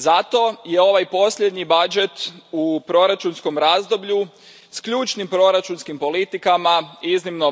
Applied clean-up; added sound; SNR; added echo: none; none; none; none.